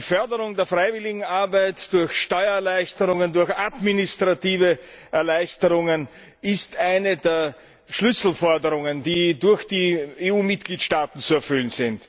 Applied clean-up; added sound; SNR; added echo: none; none; none; none.